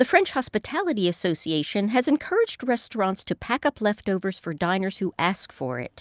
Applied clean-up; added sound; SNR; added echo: none; none; none; none.